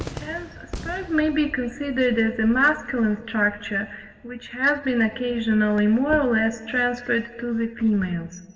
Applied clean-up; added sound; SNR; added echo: none; Cheering / Fireworks; 19 dB; reverberation time 1.5 s.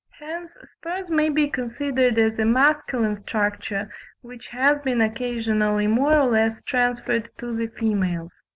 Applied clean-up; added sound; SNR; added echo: none; none; none; none.